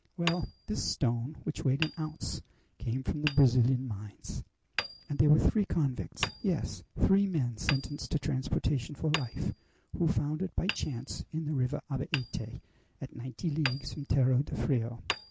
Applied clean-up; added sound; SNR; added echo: none; Hammer; 13 dB; none.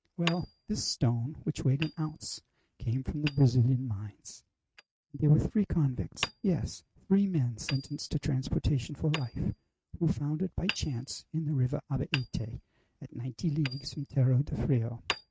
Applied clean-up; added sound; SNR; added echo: neural mask model RNNoise.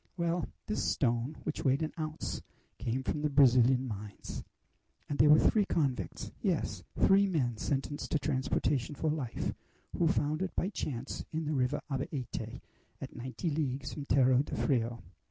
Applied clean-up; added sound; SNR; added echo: none; none; none; none.